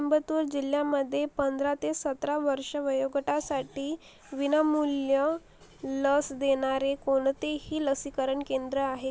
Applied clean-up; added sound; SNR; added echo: none; none; none; none.